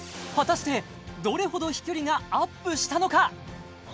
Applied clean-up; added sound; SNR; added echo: none; none; none; none.